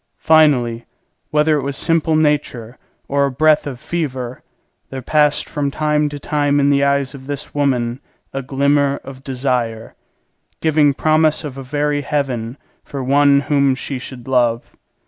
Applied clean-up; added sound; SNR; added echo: none; none; none; none.